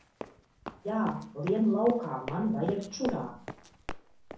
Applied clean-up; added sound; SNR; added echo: none; Run; 12 dB; reverberation time 0.6 s.